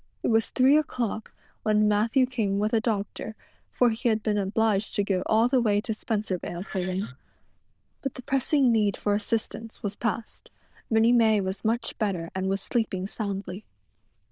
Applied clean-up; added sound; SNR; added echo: neural diffusion model UNIVERSE++.